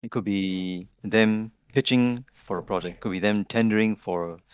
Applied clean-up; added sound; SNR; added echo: neural mask model DeepFilterNet 3.